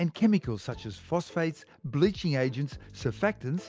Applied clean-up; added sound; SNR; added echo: none; none; none; none.